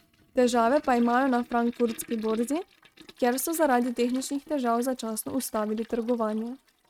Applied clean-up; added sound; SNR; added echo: neural mask model RNNoise.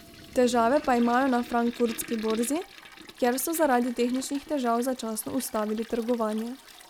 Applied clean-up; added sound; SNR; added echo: none; Toilet flush; 18 dB; none.